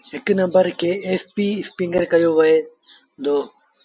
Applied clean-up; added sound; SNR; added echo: none; none; none; none.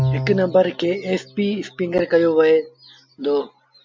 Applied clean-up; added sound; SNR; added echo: none; Bowed string instrument; 10 dB; none.